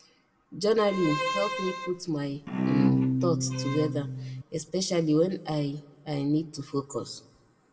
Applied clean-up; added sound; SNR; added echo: none; Bowed string instrument; -1 dB; reverberation time 0.5 s.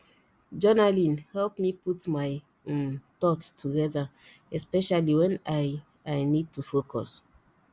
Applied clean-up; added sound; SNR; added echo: none; none; none; none.